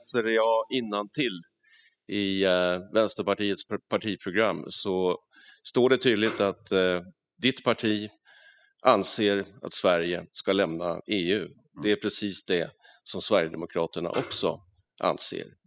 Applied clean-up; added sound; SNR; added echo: classical method spectral subtraction.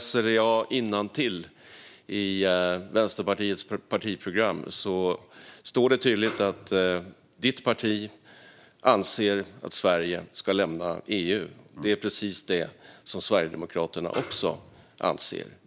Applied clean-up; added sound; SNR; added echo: none; Snare drum; 14 dB; none.